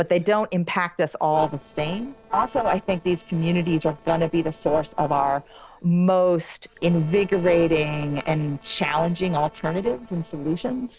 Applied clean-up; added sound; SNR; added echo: neural separator model SepFormer DNS4.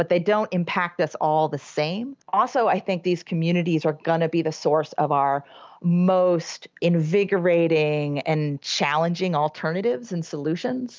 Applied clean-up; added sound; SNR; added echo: none; none; none; none.